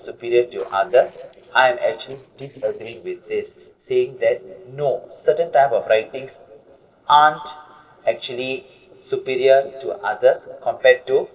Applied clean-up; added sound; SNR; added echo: neural separator model SepFormer DNS4.